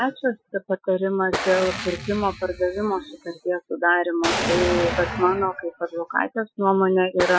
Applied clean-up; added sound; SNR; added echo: classical method Wiener filter.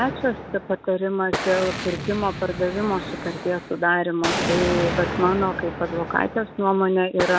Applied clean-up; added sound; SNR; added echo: none; Explosion; 6 dB; none.